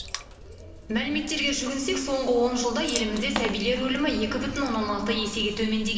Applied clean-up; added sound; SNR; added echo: none; Water / Splash, splatter; 12 dB; reverberation time 2.5 s.